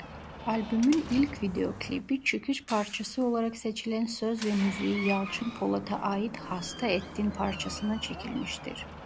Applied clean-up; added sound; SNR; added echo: none; Door; 12 dB; none.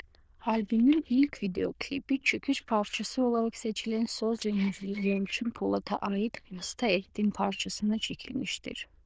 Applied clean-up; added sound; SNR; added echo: neural diffusion model UNIVERSE++.